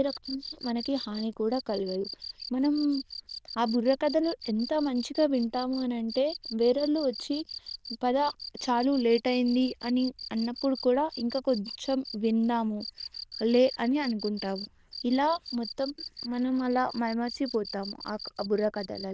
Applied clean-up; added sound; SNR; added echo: neural diffusion model UNIVERSE++.